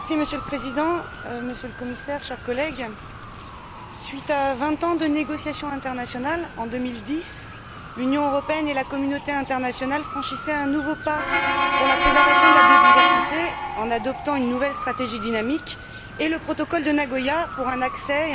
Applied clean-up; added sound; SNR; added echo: none; Motor vehicle (road) / Siren; -1 dB; none.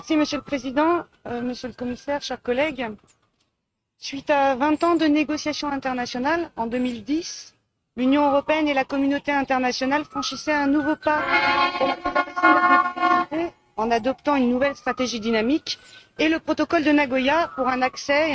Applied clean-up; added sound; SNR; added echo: neural mask model RNNoise.